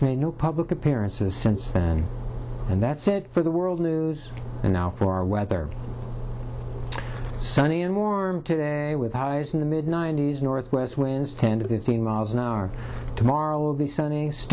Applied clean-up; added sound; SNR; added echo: none; none; none; none.